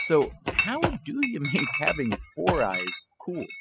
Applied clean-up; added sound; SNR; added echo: classical method spectral subtraction.